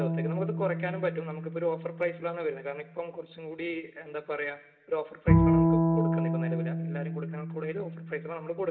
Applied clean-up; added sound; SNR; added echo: none; Bowed string instrument; -5 dB; reverberation time 1.0 s.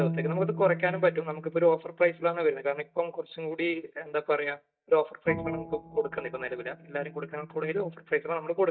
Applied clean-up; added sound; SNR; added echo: neural mask model DeepFilterNet 3.